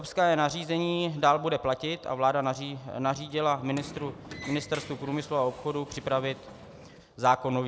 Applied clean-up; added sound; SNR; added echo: none; Sliding door; 19 dB; none.